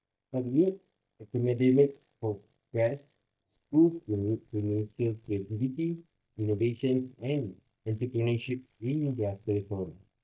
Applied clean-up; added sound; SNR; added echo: neural mask model DeepFilterNet 3.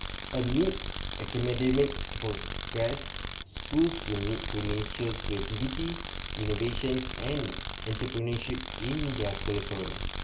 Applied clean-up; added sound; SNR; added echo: none; Tools; 1 dB; reverberation time 0.3 s.